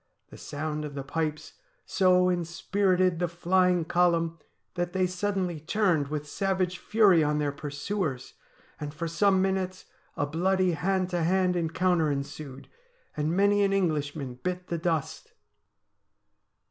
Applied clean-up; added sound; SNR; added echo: none; none; none; none.